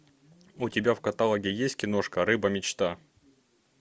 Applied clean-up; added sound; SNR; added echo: none; none; none; none.